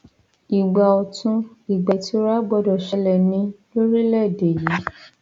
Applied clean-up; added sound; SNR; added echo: none; none; none; none.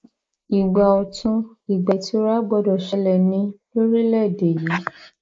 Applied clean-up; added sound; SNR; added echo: neural mask model Resemble Enhance denoiser.